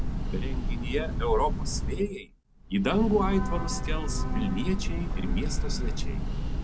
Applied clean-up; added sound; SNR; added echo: none; Train / Breathing; -2 dB; none.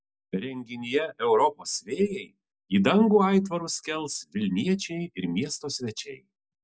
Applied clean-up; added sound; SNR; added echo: none; none; none; none.